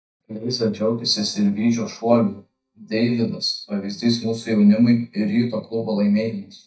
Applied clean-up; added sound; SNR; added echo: neural mask model DeepFilterNet 3.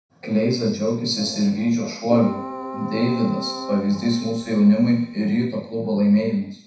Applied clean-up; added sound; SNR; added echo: none; Keyboard (musical); 13 dB; reverberation time 0.6 s.